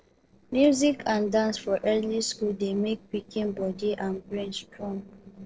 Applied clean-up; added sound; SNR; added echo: neural separator model SepFormer DNS4.